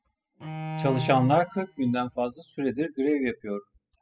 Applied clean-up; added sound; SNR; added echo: classical method spectral subtraction.